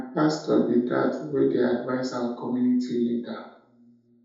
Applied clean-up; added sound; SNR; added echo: none; none; none; reverberation time 0.8 s.